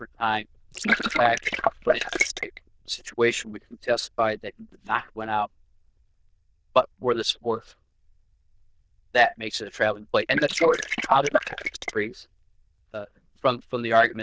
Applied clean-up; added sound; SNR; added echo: neural diffusion model UNIVERSE++.